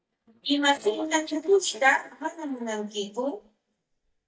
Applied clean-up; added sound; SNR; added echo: neural mask model DeepFilterNet 3.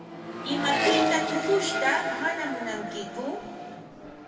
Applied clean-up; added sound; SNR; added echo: none; Accelerating, revving, vroom; 0 dB; reverberation time 2.3 s.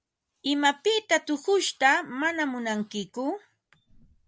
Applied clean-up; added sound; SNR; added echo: none; none; none; none.